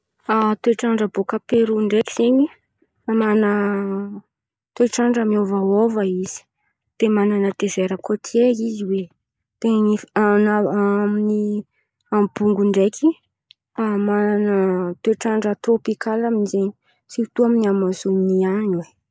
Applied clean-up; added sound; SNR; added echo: none; none; none; none.